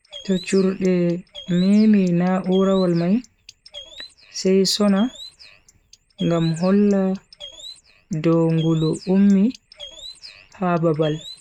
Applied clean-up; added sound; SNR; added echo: neural mask model RNNoise.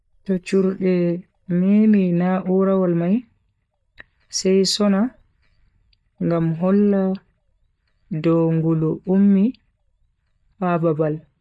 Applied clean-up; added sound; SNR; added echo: neural mask model DeepFilterNet 3.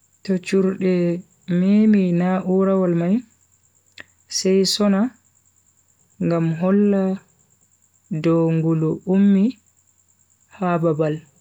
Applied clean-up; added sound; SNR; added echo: none; none; none; none.